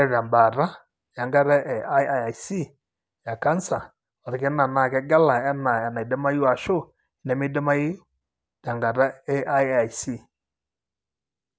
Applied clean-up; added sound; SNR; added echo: none; none; none; none.